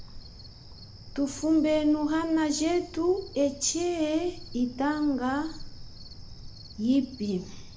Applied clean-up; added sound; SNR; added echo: none; Cricket; 15 dB; reverberation time 0.7 s.